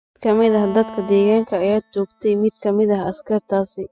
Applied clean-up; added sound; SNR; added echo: classical method spectral subtraction.